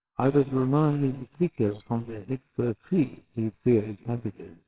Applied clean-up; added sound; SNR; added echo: neural separator model SepFormer WHAMR!.